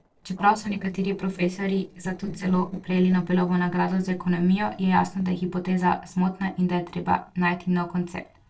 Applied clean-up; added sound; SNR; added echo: neural separator model SepFormer DNS4.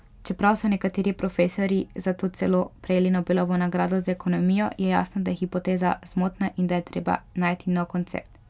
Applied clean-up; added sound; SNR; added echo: none; none; none; none.